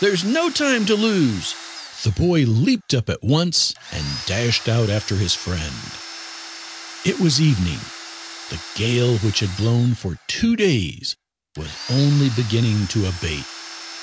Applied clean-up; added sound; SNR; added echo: none; Domestic sounds, home sounds; 15 dB; none.